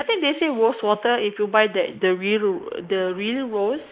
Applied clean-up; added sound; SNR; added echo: neural mask model Resemble Enhance denoiser.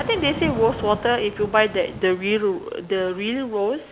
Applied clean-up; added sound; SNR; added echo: none; Thunder / Rain; 12 dB; none.